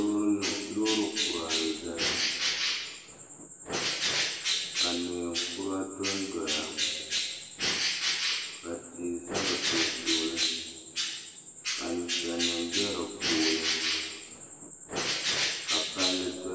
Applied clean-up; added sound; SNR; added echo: none; Bird; -3 dB; reverberation time 2.2 s.